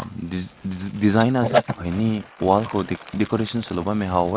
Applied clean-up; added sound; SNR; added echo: neural mask model Resemble Enhance denoiser.